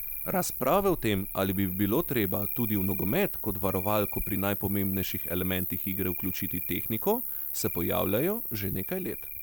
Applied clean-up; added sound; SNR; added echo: none; Cricket; 4 dB; none.